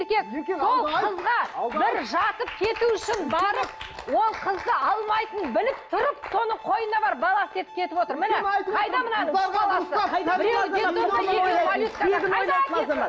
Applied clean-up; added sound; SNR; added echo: none; Bowed string instrument; 19 dB; none.